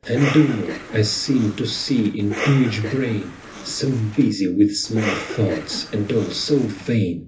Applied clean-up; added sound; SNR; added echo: none; Cough; 11 dB; reverberation time 0.3 s.